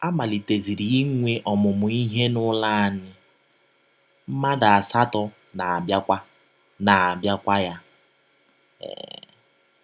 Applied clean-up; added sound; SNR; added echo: none; none; none; none.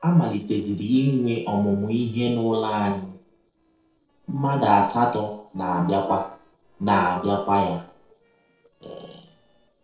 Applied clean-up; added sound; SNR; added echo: neural separator model SepFormer DNS4.